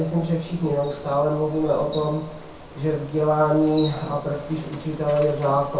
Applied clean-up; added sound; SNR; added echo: none; Bicycle; 17 dB; reverberation time 0.6 s.